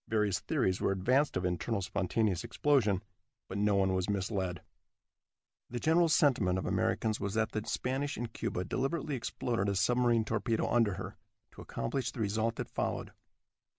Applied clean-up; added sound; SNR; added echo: none; none; none; none.